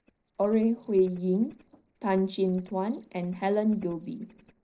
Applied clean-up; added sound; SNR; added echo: neural separator model SepFormer DNS4.